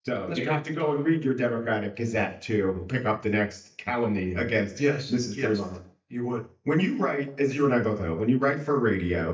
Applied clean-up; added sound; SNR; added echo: neural mask model DeepFilterNet 3.